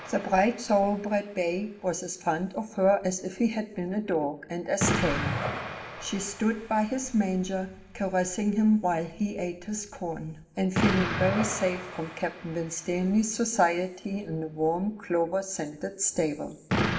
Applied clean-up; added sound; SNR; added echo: none; Explosion; 8 dB; reverberation time 1.6 s.